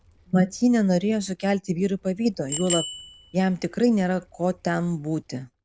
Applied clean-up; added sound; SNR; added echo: none; Bicycle bell; 14 dB; none.